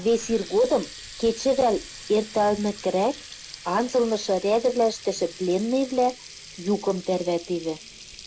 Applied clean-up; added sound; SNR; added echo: none; Water tap, faucet; 17 dB; none.